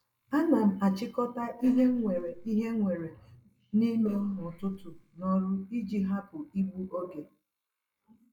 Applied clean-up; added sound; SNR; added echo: neural mask model Resemble Enhance denoiser.